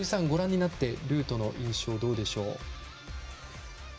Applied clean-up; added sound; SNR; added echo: none; none; none; none.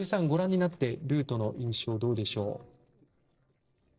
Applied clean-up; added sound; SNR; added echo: neural separator model SepFormer DNS4.